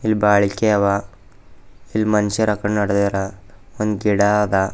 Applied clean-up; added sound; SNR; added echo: none; none; none; none.